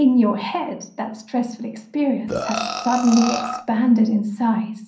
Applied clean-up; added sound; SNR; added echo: none; Burping, eructation; 6 dB; reverberation time 0.6 s.